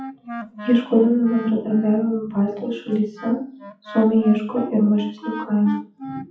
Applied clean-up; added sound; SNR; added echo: classical method WPE with log-MMSE.